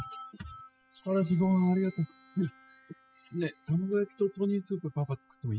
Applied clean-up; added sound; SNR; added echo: classical method spectral subtraction.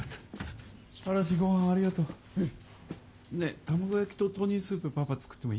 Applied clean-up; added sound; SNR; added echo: none; none; none; none.